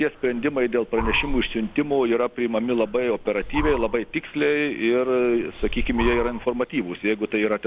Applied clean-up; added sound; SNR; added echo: none; Breathing + Breathing; 10 dB; none.